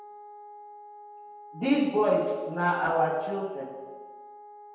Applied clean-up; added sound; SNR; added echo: none; Wind instrument, woodwind instrument; 17 dB; reverberation time 1.1 s.